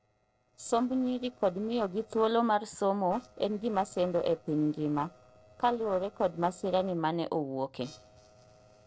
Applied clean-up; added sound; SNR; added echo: neural separator model SepFormer DNS4.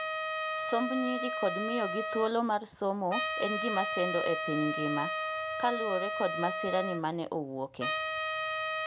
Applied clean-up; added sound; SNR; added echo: none; Trumpet; 1 dB; none.